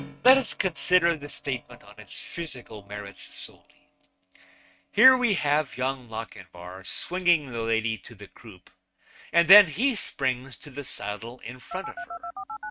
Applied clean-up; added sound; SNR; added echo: neural mask model RNNoise.